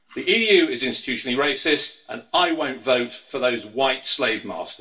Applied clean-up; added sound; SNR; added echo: none; none; none; reverberation time 0.2 s.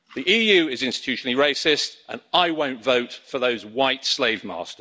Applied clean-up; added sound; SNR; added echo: none; none; none; none.